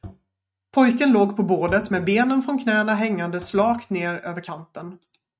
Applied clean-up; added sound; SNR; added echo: neural mask model RNNoise.